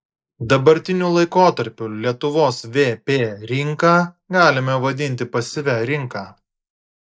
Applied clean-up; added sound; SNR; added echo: neural mask model Resemble Enhance denoiser.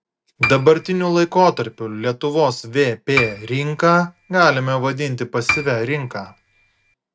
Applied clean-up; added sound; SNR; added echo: none; Piano; 9 dB; none.